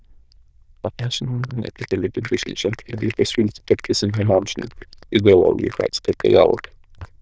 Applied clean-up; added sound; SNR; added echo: neural diffusion model UNIVERSE++.